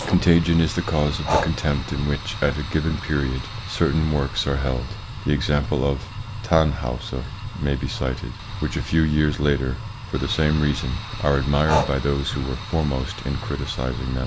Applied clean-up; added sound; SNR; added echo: none; Fire + Breathing; 7 dB; none.